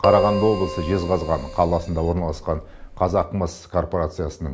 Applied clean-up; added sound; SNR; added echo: none; Keyboard (musical); 6 dB; none.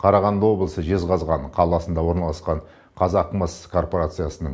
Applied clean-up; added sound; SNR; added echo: none; none; none; none.